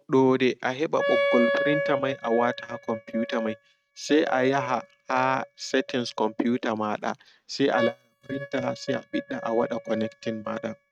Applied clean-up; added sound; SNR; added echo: neural mask model RNNoise.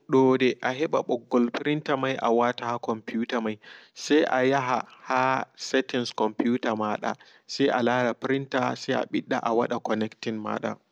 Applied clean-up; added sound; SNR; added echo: none; none; none; none.